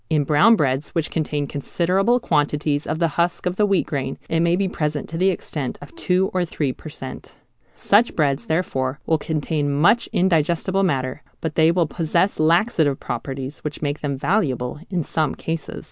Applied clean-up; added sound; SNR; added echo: none; none; none; none.